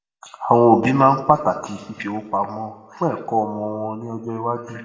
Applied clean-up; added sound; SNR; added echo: none; none; none; reverberation time 1.2 s.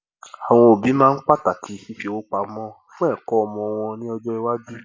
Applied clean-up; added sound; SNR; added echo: none; none; none; none.